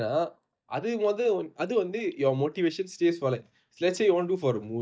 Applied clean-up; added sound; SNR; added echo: neural mask model DeepFilterNet 3.